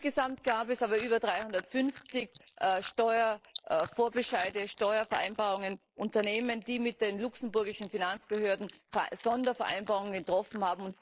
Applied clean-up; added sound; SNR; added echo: neural mask model Resemble Enhance denoiser.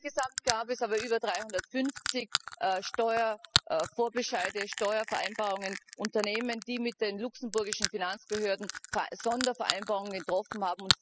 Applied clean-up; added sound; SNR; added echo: classical method spectral subtraction.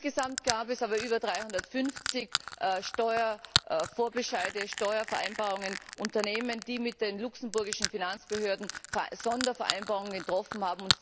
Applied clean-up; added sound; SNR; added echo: none; Crushing; 5 dB; none.